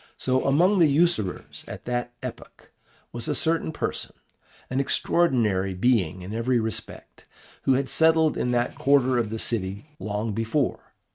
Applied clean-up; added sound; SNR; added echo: neural mask model RNNoise.